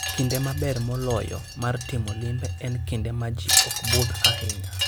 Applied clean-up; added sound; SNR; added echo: none; Wind chime; 1 dB; none.